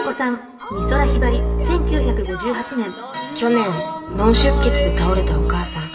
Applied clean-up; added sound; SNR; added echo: none; Bowed string instrument; -3 dB; reverberation time 0.9 s.